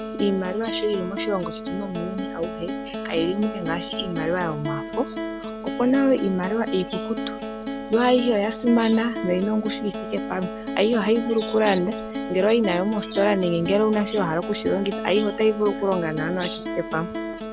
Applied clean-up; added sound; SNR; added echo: none; Acoustic guitar; 7 dB; none.